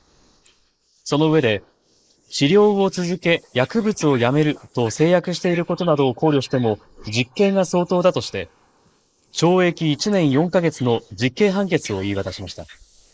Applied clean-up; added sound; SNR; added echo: neural mask model Resemble Enhance denoiser.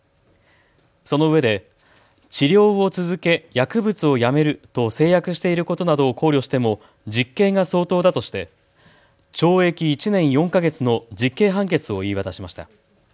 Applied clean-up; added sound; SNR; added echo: none; none; none; none.